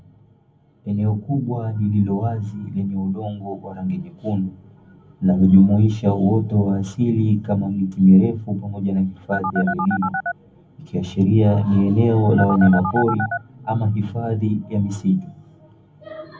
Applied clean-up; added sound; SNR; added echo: none; Telephone; 5 dB; reverberation time 0.3 s.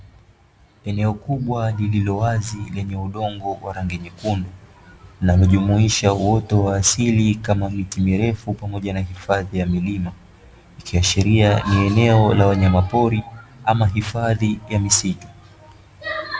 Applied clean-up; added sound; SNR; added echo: none; none; none; none.